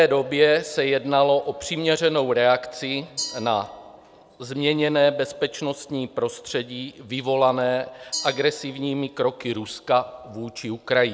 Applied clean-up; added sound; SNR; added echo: none; Glass; 19 dB; none.